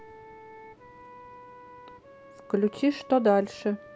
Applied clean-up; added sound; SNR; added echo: none; Wind instrument, woodwind instrument; 19 dB; none.